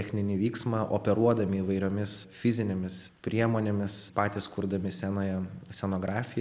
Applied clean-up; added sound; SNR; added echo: none; none; none; none.